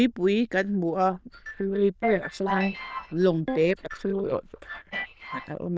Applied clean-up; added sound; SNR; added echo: neural diffusion model UNIVERSE++.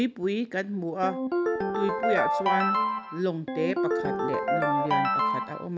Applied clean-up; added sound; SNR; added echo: none; Ringtone; -4 dB; none.